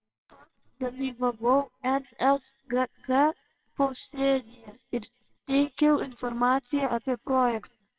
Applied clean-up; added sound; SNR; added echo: neural separator model SepFormer WHAMR!.